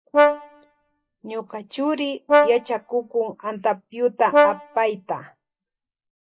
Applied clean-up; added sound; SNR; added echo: classical method log-MMSE.